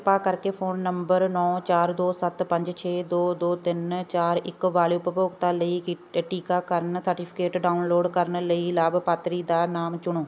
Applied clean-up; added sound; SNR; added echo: none; none; none; none.